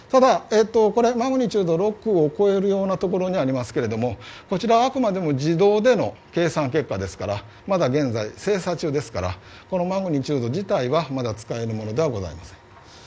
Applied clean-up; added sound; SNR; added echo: none; none; none; none.